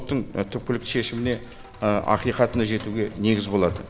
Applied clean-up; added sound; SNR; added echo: none; Sink (filling or washing); 17 dB; none.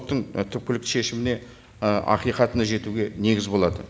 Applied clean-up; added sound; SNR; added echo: none; none; none; none.